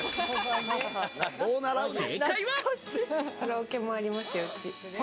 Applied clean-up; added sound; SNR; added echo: none; Crash cymbal; 14 dB; none.